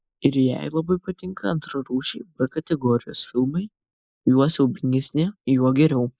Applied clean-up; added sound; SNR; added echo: neural mask model Resemble Enhance denoiser.